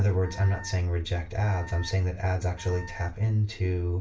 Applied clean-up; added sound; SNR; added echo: none; Wind instrument, woodwind instrument; 20 dB; reverberation time 0.3 s.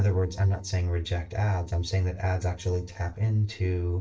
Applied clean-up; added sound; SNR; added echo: neural separator model SepFormer DNS4.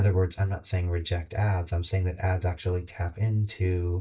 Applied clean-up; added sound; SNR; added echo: neural mask model DeepFilterNet 3.